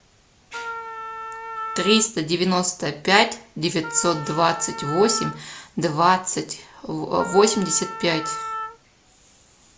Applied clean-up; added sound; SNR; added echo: none; Wind instrument, woodwind instrument; 9 dB; none.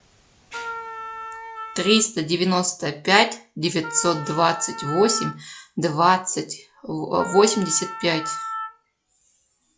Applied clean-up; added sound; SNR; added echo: classical method log-MMSE.